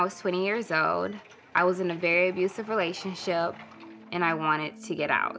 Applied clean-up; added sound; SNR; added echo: none; Clapping; 18 dB; none.